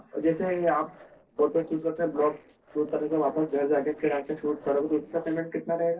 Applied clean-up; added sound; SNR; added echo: neural separator model SepFormer DNS4.